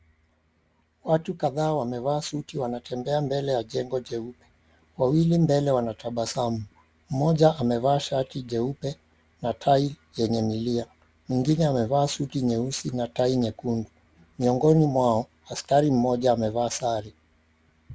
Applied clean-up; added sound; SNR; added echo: none; none; none; none.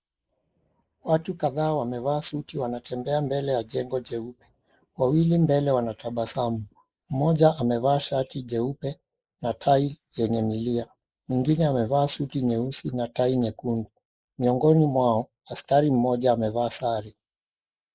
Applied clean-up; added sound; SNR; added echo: neural mask model Resemble Enhance denoiser.